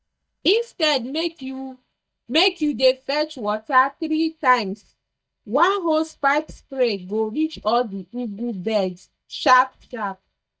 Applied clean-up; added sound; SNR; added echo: neural mask model DeepFilterNet 3.